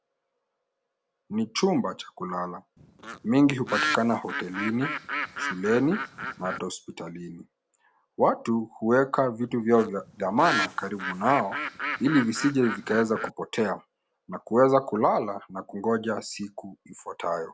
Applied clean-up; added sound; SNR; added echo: none; Bird; 6 dB; none.